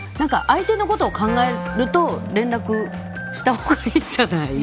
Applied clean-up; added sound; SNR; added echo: none; Wind instrument, woodwind instrument; 11 dB; none.